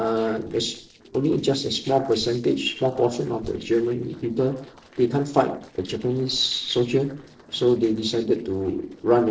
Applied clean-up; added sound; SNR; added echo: neural separator model SepFormer DNS4.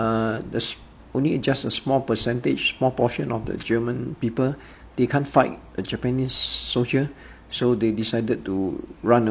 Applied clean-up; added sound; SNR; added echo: none; none; none; none.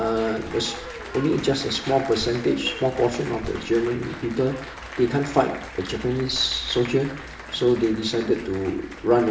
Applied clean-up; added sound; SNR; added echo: none; Applause; 14 dB; reverberation time 0.7 s.